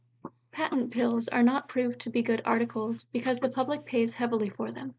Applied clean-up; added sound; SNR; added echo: neural mask model Resemble Enhance denoiser.